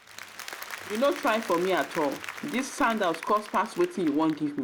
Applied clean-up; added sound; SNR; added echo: none; Applause; 13 dB; none.